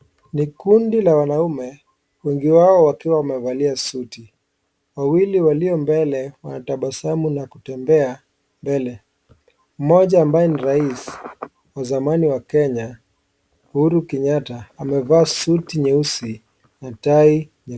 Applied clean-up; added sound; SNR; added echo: none; none; none; none.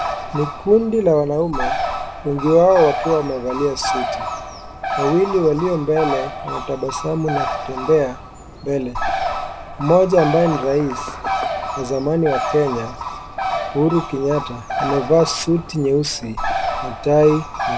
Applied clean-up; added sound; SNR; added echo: none; Bird; 6 dB; none.